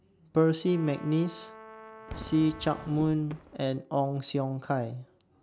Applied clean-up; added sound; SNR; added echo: none; Brass instrument + Whoosh, swoosh, swish / Fireworks; 17 dB; none.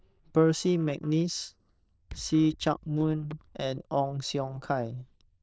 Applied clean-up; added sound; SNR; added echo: neural diffusion model UNIVERSE++.